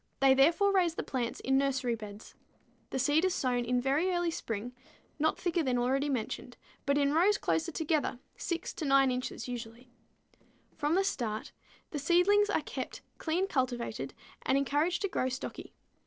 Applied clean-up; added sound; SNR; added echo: neural separator model SepFormer DNS4.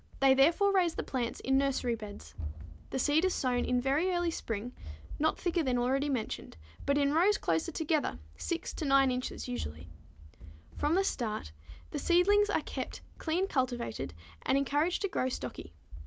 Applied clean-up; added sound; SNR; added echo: none; Run; 13 dB; none.